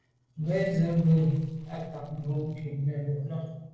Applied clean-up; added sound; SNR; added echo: neural separator model SepFormer DNS4.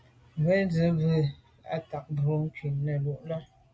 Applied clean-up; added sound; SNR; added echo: none; none; none; none.